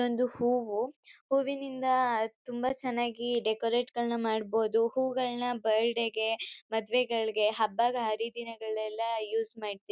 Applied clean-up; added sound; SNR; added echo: none; none; none; none.